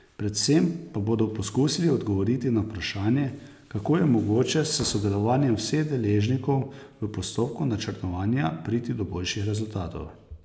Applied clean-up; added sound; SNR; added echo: none; none; none; none.